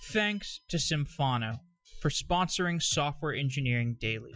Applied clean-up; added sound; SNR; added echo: classical method Wiener filter.